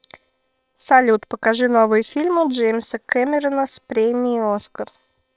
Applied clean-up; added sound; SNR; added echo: neural separator model SepFormer WHAM!.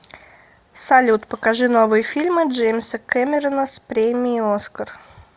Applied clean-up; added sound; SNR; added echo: none; none; none; none.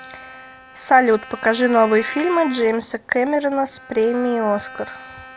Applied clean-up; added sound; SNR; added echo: none; Bowed string instrument; 17 dB; none.